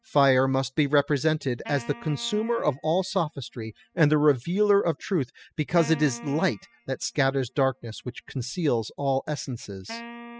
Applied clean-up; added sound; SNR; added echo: classical method spectral subtraction.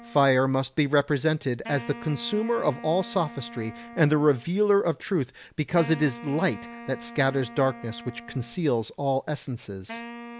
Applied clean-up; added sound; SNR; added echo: none; Wind instrument, woodwind instrument; 17 dB; none.